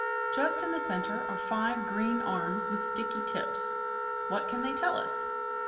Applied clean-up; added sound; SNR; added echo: none; Wind instrument, woodwind instrument; -2 dB; reverberation time 2.6 s.